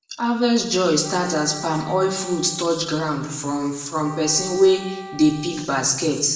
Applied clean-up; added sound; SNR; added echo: none; Wind instrument, woodwind instrument; 17 dB; reverberation time 1.0 s.